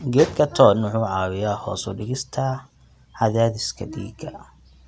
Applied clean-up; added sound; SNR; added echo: none; none; none; none.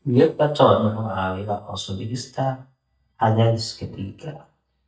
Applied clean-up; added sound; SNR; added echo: neural mask model DeepFilterNet 3.